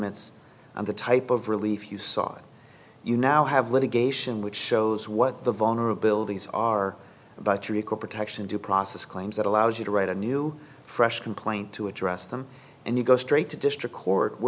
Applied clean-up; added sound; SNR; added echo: none; none; none; none.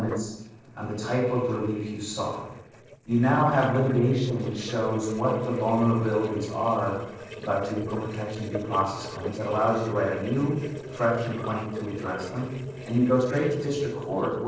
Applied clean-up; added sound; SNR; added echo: neural separator model SepFormer DNS4.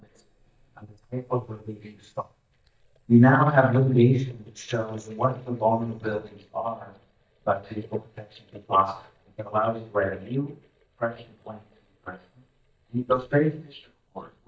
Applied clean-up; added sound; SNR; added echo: neural mask model DeepFilterNet 3.